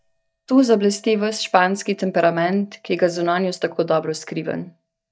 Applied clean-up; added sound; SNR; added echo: neural mask model DeepFilterNet 3.